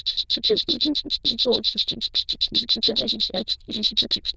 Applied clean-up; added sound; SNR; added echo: neural diffusion model UNIVERSE++.